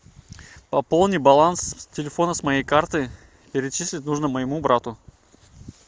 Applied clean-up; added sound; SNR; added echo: none; none; none; none.